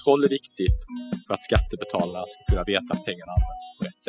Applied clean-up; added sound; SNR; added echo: classical method spectral subtraction.